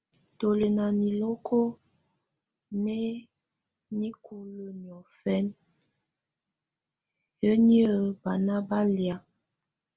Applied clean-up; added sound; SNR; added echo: none; none; none; none.